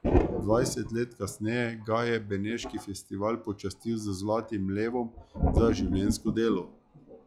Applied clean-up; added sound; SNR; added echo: classical method log-MMSE.